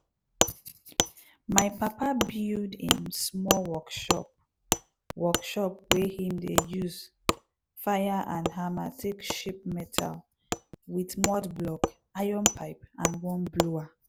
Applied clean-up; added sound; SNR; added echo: none; Wood; 1 dB; none.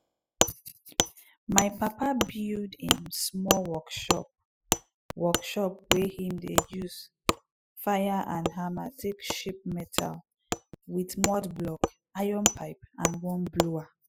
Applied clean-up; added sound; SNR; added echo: classical method spectral subtraction.